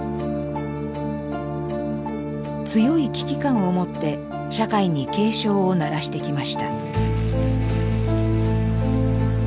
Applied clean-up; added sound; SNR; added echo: none; none; none; none.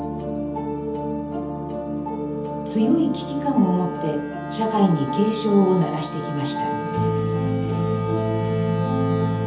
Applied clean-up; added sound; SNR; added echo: none; Wind instrument, woodwind instrument; 14 dB; reverberation time 0.8 s.